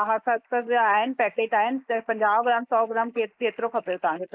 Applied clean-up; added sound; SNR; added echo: neural mask model Resemble Enhance denoiser.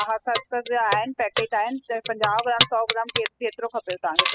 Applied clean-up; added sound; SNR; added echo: classical method spectral subtraction.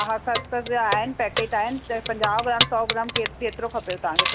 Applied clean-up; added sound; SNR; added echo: none; Keys jangling; 3 dB; none.